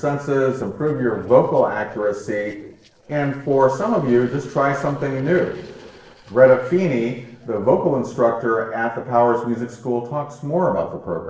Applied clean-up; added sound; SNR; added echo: neural separator model SepFormer DNS4.